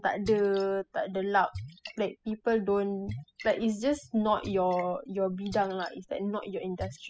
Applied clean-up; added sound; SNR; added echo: classical method spectral subtraction.